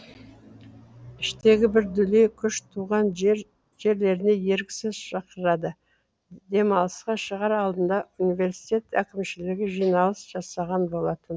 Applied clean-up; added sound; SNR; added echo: none; none; none; none.